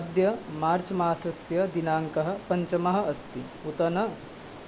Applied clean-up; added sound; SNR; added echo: none; Stream; 16 dB; none.